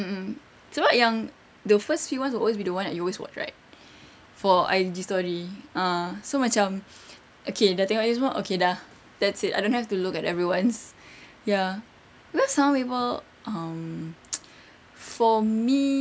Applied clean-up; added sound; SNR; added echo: none; none; none; none.